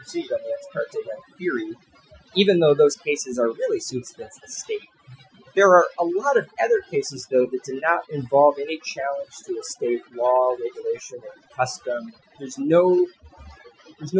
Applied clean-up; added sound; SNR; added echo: classical method Wiener filter.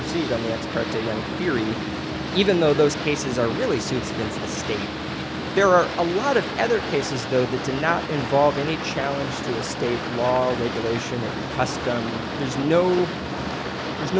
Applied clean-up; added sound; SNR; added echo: none; Boat, Water vehicle; 5 dB; none.